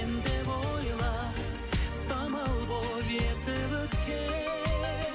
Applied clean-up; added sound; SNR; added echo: none; none; none; none.